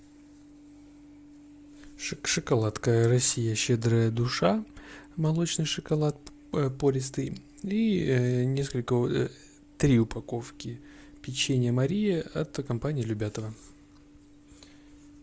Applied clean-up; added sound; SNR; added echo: none; none; none; none.